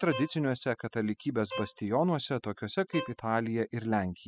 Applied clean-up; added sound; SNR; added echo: classical method spectral subtraction.